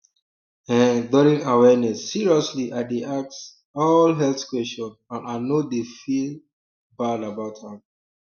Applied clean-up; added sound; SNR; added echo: none; none; none; none.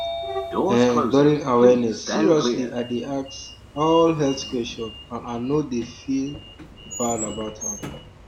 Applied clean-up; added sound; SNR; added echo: none; Sliding door; 7 dB; none.